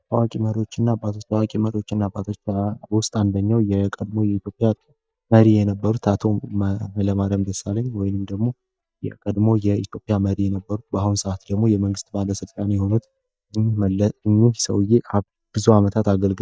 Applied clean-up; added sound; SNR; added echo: neural mask model DeepFilterNet 3.